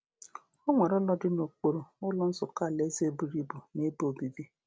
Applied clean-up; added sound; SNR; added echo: none; none; none; none.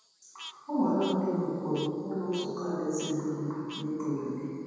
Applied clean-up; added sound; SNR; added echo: none; Frog; 18 dB; reverberation time 2.0 s.